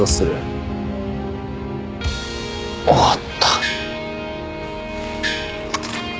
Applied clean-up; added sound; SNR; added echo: none; Gong; 4 dB; none.